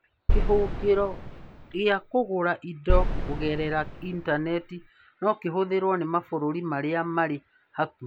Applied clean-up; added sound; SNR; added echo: none; Boom; 0 dB; none.